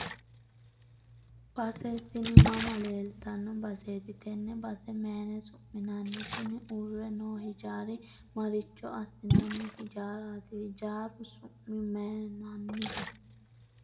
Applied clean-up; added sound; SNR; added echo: none; Splash, splatter; -5 dB; reverberation time 0.7 s.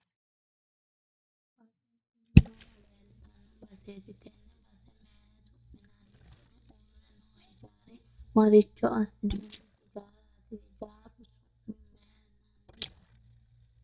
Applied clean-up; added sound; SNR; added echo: neural mask model DeepFilterNet 3.